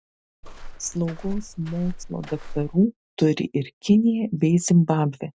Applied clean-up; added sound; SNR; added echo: none; Walk, footsteps; 11 dB; none.